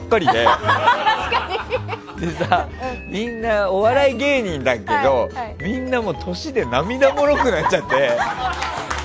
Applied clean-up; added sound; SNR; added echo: none; none; none; none.